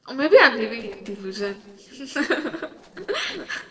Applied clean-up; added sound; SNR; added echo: neural separator model SepFormer DNS4.